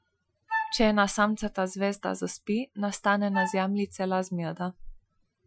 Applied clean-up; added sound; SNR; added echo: classical method Wiener filter.